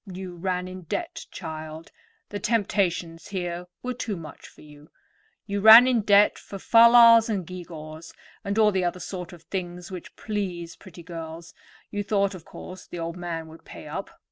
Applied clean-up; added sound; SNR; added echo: none; none; none; none.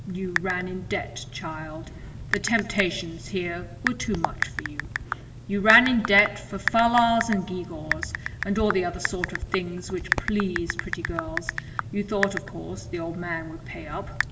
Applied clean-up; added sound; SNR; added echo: none; Typing; 5 dB; reverberation time 1.6 s.